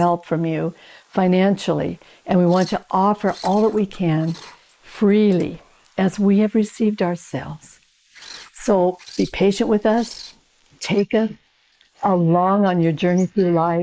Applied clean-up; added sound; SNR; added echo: neural mask model Resemble Enhance denoiser.